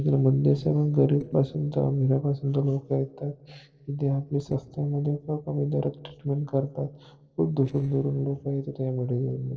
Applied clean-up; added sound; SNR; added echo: neural separator model SepFormer DNS4.